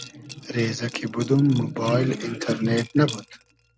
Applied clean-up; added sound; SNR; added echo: none; Liquid; 19 dB; none.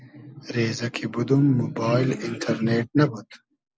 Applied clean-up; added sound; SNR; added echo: none; none; none; none.